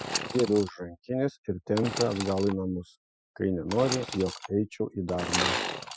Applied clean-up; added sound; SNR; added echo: classical method Wiener filter.